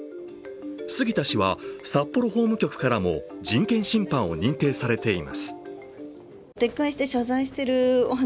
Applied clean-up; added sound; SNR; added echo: none; none; none; none.